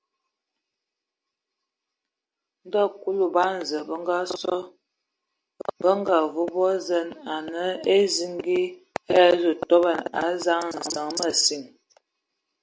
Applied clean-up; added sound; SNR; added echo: none; none; none; none.